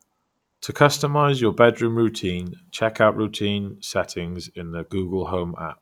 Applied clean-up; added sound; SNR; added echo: none; none; none; none.